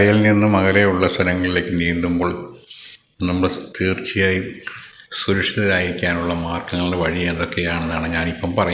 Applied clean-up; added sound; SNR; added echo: neural mask model Resemble Enhance denoiser.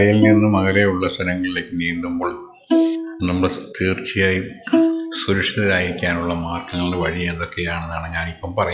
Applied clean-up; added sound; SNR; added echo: classical method log-MMSE.